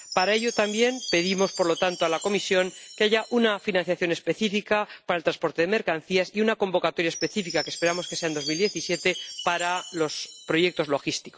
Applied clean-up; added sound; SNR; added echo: none; Chime; 14 dB; none.